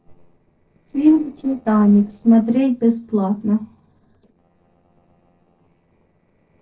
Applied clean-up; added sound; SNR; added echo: neural separator model SepFormer DNS4.